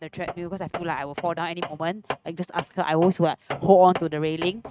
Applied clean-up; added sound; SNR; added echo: neural mask model RNNoise.